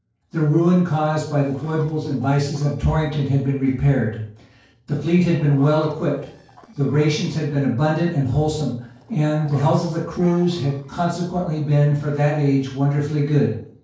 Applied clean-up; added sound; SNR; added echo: neural separator model SepFormer DNS4.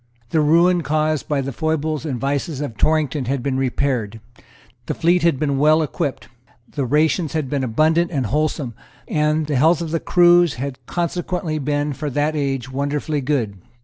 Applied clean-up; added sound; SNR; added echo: none; none; none; none.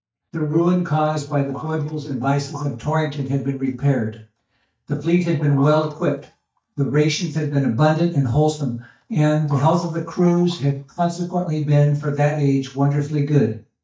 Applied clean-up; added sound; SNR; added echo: neural mask model DeepFilterNet 3.